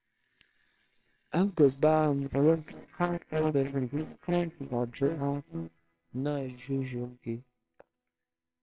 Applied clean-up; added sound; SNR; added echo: neural separator model SepFormer WHAMR!.